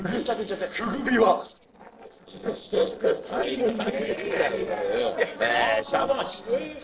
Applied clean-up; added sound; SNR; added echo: neural separator model SepFormer DNS4.